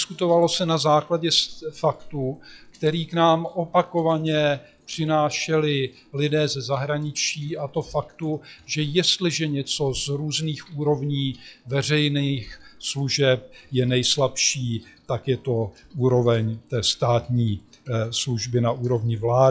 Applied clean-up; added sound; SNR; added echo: classical method log-MMSE.